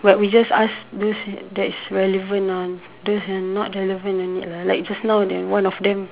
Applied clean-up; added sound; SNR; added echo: none; none; none; none.